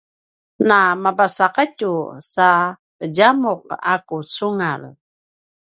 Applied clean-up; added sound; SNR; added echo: none; none; none; none.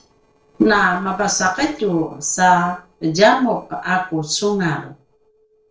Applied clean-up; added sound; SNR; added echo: neural separator model SepFormer DNS4.